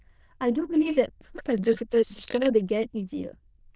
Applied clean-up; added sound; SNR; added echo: neural diffusion model UNIVERSE++.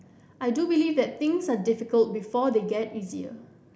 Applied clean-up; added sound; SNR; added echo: none; none; none; none.